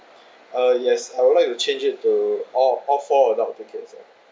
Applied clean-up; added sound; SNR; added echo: none; none; none; none.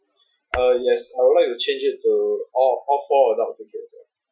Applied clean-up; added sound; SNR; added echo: classical method Wiener filter.